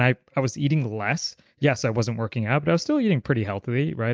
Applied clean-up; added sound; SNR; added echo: none; none; none; none.